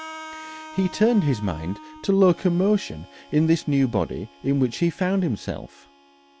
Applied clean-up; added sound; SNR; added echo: none; Harmonica; 19 dB; none.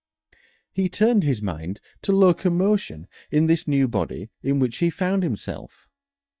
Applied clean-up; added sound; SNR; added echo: neural mask model DeepFilterNet 3.